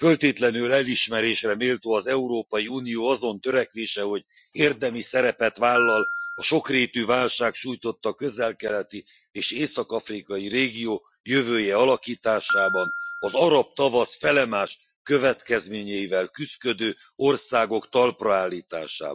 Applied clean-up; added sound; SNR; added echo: classical method Wiener filter.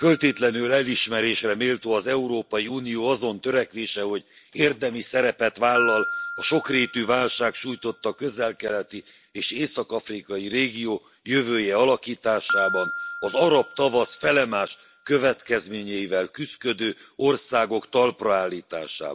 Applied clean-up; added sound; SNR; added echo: none; Piano; 12 dB; none.